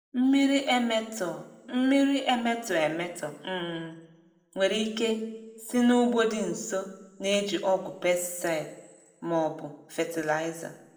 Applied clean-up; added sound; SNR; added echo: none; none; none; reverberation time 0.8 s.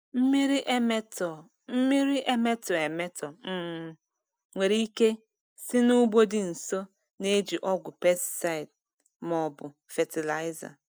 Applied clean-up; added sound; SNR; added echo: none; none; none; none.